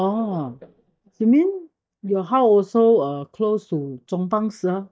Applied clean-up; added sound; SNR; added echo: neural mask model DeepFilterNet 3.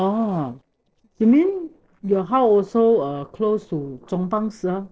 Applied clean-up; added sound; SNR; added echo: neural separator model SepFormer DNS4.